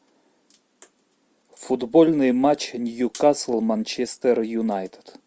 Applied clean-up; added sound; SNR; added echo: none; none; none; none.